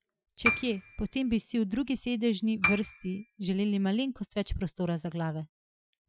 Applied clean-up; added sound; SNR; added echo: classical method Wiener filter.